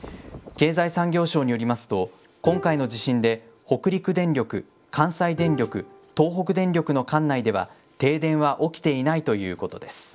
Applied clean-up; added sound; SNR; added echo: none; Bowed string instrument; 16 dB; none.